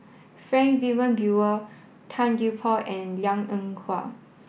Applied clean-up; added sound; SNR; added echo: none; none; none; none.